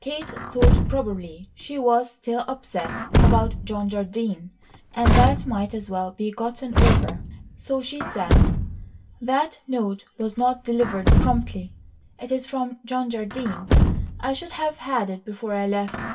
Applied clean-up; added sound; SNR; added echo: none; Truck; -3 dB; reverberation time 0.1 s.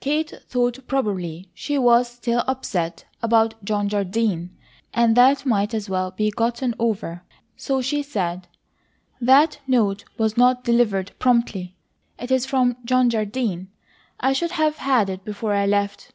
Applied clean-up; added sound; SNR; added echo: none; none; none; none.